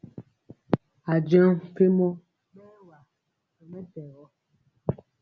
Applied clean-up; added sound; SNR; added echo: none; none; none; none.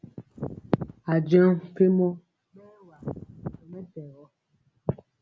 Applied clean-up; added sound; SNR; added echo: none; Wind; 11 dB; none.